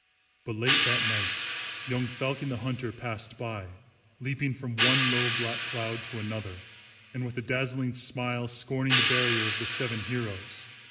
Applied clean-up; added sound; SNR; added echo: none; Hi-hat; -3 dB; reverberation time 2.1 s.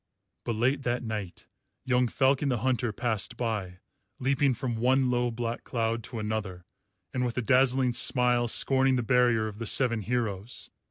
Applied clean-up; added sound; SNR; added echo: none; none; none; none.